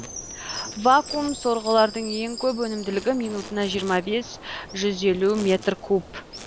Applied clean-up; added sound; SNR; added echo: none; Chime + Insect; 13 dB; none.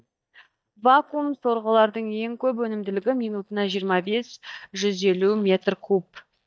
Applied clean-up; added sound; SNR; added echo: neural mask model DeepFilterNet 3.